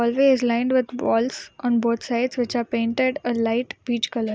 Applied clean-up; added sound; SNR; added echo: none; none; none; none.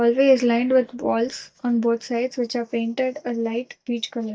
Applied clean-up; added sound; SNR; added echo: neural mask model DeepFilterNet 3.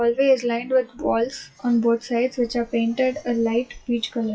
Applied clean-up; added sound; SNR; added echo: classical method WPE with log-MMSE.